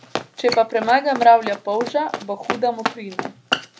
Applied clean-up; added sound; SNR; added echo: none; Run; 9 dB; none.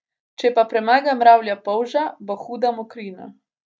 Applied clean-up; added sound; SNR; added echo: none; none; none; none.